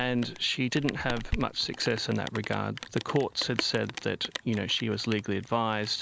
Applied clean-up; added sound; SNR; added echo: none; Rain; 10 dB; none.